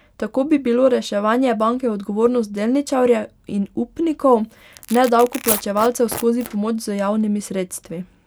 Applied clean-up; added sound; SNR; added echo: none; Tearing; 11 dB; none.